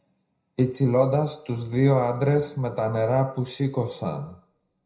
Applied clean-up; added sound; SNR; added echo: none; none; none; reverberation time 0.5 s.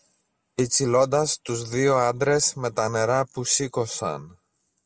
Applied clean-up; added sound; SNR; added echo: none; none; none; none.